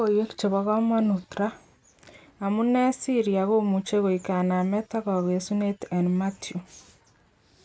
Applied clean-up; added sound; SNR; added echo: none; none; none; none.